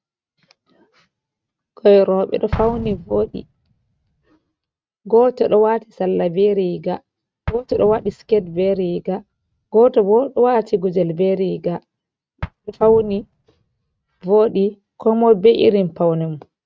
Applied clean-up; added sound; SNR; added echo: neural mask model RNNoise.